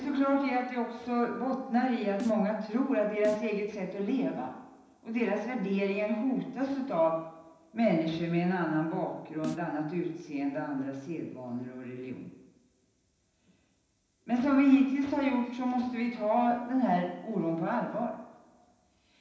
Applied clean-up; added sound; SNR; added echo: none; Snare drum; 12 dB; reverberation time 0.9 s.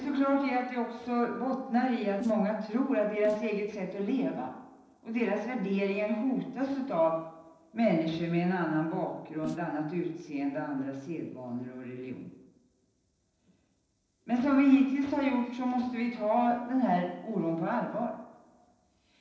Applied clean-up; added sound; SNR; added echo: neural separator model SepFormer DNS4.